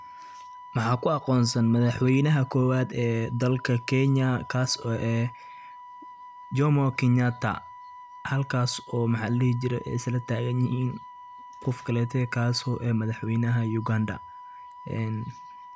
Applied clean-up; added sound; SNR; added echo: none; Wind instrument, woodwind instrument; 18 dB; none.